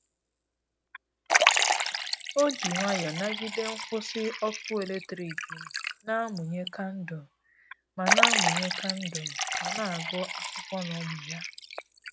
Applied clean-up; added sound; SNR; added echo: none; Liquid; -3 dB; none.